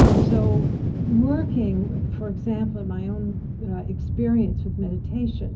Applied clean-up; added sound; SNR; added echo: none; Explosion; -3 dB; reverberation time 0.4 s.